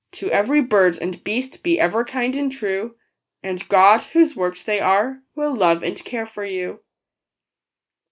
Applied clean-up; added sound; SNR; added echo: neural mask model Resemble Enhance denoiser.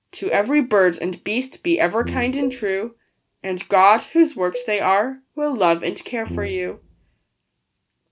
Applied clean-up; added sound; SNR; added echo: none; Brass instrument + Cowbell; 15 dB; none.